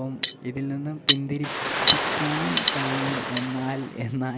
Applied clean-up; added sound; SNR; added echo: none; Ocean + Cutlery, silverware; -2 dB; none.